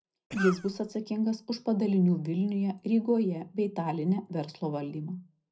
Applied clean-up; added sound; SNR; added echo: none; Cough; 9 dB; reverberation time 0.4 s.